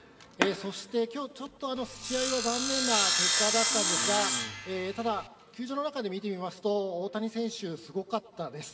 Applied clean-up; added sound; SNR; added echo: none; Sawing; -3 dB; reverberation time 1.4 s.